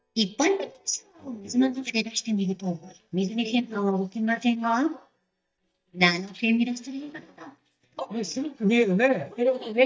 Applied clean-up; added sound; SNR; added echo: neural mask model DeepFilterNet 3.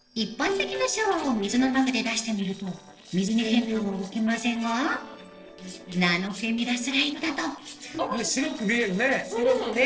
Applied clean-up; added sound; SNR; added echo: neural separator model SepFormer DNS4.